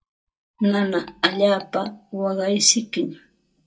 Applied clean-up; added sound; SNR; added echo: neural mask model DeepFilterNet 3.